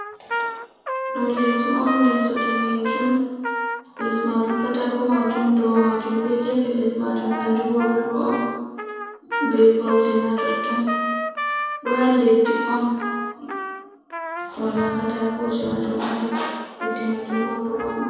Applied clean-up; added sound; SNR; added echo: none; Trumpet; 7 dB; reverberation time 1.2 s.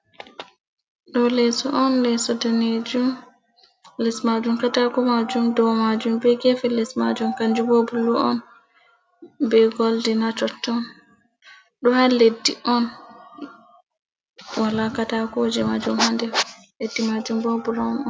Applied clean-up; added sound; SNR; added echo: none; none; none; none.